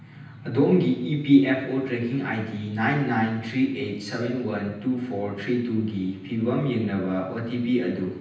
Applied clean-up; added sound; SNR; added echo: none; none; none; reverberation time 0.9 s.